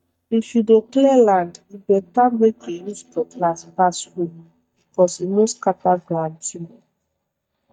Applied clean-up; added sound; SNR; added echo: neural mask model DeepFilterNet 3.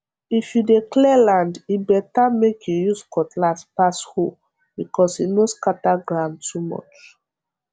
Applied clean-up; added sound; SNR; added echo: none; none; none; none.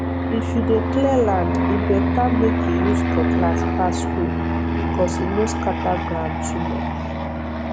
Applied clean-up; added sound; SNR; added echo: none; Fixed-wing aircraft, airplane; -3 dB; none.